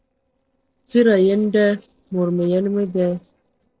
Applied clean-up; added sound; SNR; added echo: neural separator model SepFormer DNS4.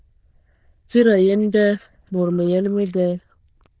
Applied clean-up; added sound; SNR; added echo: neural diffusion model UNIVERSE++.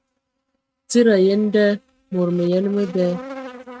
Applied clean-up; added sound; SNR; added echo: neural mask model RNNoise.